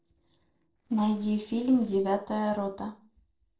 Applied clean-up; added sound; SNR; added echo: neural separator model SepFormer DNS4.